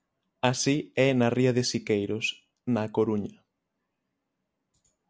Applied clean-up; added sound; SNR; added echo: none; none; none; none.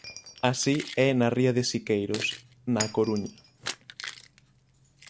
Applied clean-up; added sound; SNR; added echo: none; Shatter + Keys jangling; 13 dB; none.